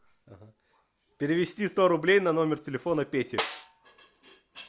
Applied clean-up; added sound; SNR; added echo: none; Snare drum; 9 dB; none.